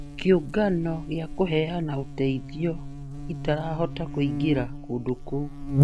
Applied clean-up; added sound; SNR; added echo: none; Buzz; 4 dB; none.